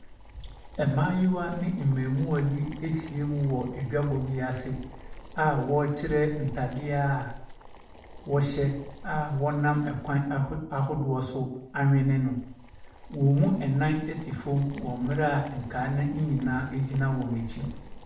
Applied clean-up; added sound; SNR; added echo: none; Boiling; 16 dB; reverberation time 0.6 s.